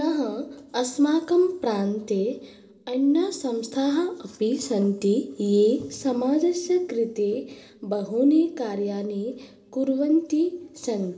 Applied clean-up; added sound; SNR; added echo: none; none; none; reverberation time 1.7 s.